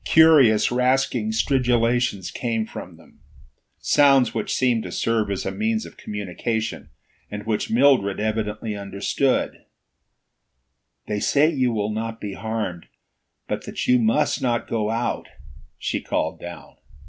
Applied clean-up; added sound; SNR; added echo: none; none; none; none.